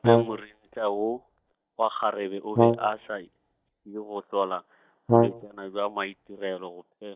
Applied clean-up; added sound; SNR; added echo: neural mask model DeepFilterNet 3.